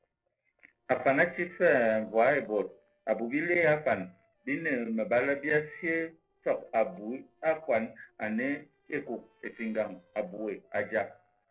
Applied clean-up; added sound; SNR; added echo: neural separator model SepFormer DNS4.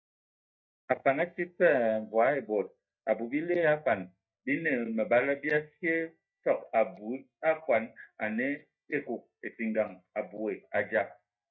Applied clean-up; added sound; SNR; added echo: neural mask model DeepFilterNet 3.